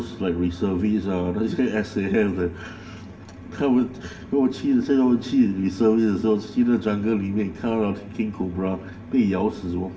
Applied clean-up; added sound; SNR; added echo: none; none; none; reverberation time 2.6 s.